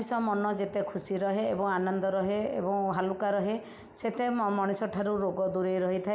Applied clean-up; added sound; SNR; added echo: none; none; none; none.